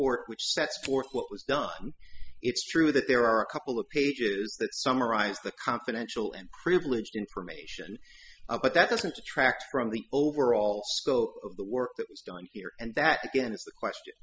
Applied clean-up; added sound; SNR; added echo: classical method spectral subtraction.